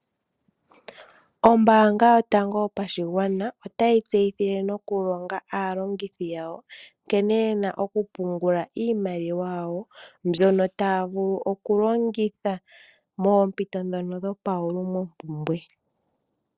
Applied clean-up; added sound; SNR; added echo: neural separator model SepFormer DNS4.